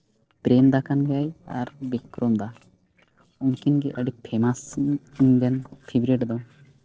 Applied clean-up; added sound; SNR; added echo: neural separator model SepFormer DNS4.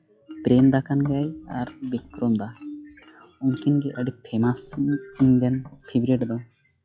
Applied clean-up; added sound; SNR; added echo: classical method log-MMSE.